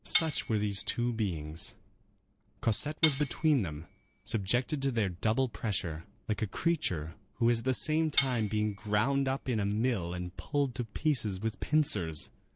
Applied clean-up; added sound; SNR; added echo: none; Cutlery, silverware; 2 dB; none.